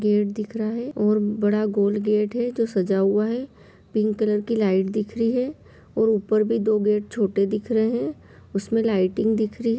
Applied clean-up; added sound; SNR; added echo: none; none; none; none.